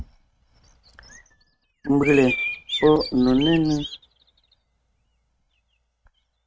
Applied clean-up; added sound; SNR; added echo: neural mask model RNNoise.